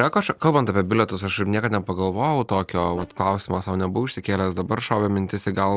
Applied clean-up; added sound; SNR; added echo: neural separator model SepFormer DNS4.